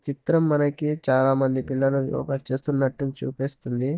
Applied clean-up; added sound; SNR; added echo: neural mask model DeepFilterNet 3.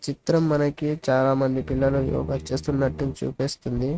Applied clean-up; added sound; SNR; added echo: neural mask model RNNoise.